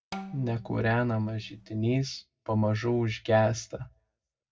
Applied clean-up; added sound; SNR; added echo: none; Bowed string instrument; 16 dB; reverberation time 0.4 s.